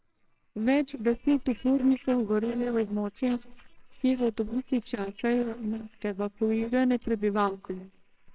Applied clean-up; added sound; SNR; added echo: neural separator model SepFormer WHAMR!.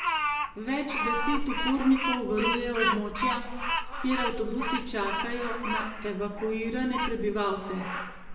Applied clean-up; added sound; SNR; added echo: none; Bird vocalization, bird call, bird song; 3 dB; reverberation time 1.0 s.